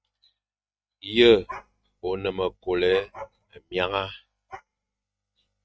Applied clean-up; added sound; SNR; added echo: neural mask model RNNoise.